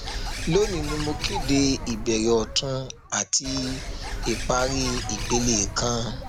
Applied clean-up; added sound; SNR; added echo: none; Bird; 5 dB; none.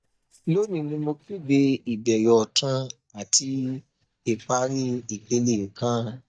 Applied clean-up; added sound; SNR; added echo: neural mask model DeepFilterNet 3.